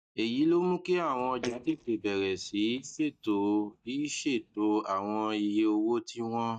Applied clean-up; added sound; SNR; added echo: neural mask model DeepFilterNet 3.